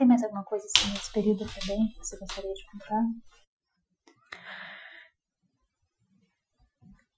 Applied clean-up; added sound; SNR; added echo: classical method Wiener filter.